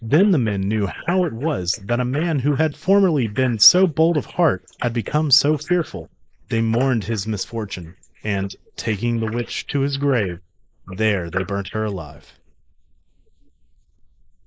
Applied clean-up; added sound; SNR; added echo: neural mask model Resemble Enhance denoiser.